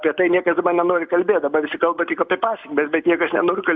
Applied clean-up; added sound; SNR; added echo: none; none; none; none.